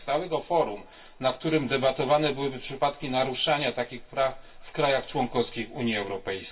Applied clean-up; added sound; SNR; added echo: none; Walk, footsteps; 18 dB; reverberation time 0.2 s.